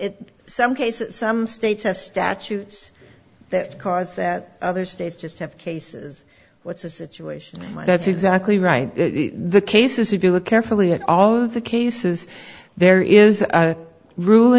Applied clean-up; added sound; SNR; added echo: none; none; none; none.